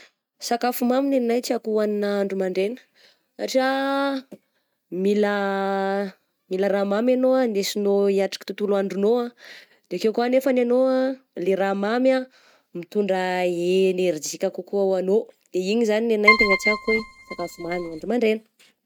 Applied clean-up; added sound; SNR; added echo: neural mask model RNNoise.